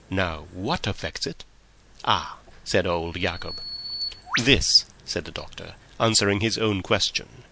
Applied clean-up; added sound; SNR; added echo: none; Bird vocalization, bird call, bird song; 13 dB; none.